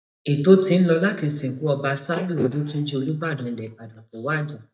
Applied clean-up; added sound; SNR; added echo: neural mask model DeepFilterNet 3.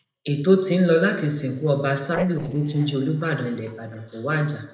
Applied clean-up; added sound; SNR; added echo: neural separator model SepFormer DNS4.